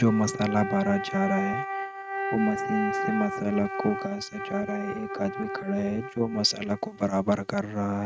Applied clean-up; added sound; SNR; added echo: neural mask model RNNoise.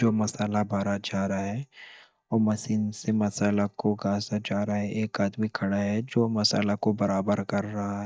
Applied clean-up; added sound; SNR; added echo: neural mask model DeepFilterNet 3.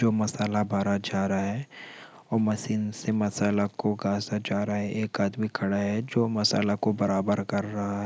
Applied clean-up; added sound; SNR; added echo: none; none; none; none.